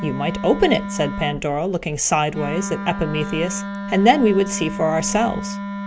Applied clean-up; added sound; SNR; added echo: none; Wind instrument, woodwind instrument; 8 dB; none.